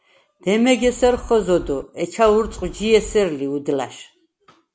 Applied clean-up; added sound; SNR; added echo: none; Wind; 16 dB; none.